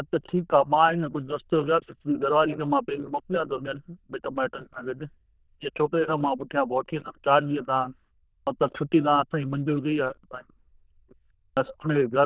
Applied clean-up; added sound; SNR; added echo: neural diffusion model UNIVERSE++.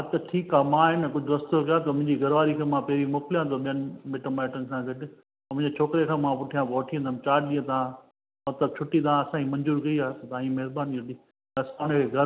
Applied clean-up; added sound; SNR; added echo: none; none; none; none.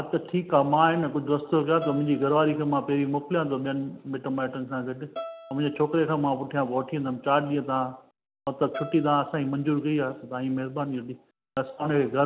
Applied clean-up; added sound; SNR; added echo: none; Bowed string instrument; 19 dB; none.